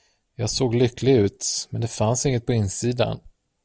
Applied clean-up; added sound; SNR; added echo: none; none; none; none.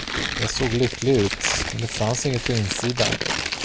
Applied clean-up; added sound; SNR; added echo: none; Tearing; 3 dB; none.